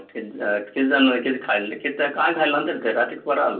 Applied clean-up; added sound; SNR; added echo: none; none; none; reverberation time 0.3 s.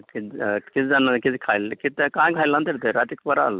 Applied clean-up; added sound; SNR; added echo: none; none; none; none.